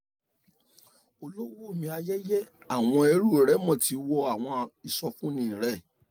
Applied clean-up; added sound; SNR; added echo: none; none; none; none.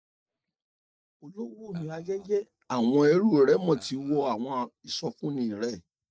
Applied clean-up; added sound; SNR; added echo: neural mask model DeepFilterNet 3.